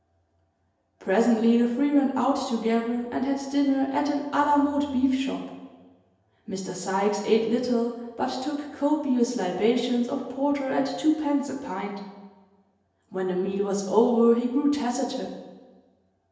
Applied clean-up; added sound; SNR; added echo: none; none; none; reverberation time 1.0 s.